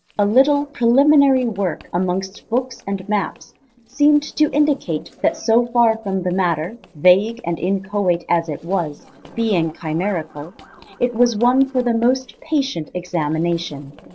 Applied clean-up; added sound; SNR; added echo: neural separator model SepFormer DNS4.